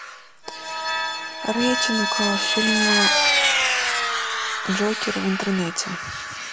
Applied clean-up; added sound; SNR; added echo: none; Vehicle; -3 dB; none.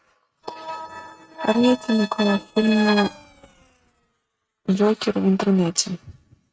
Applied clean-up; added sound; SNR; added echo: neural mask model RNNoise.